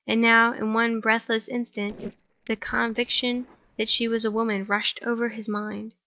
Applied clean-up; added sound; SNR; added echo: neural separator model SepFormer DNS4.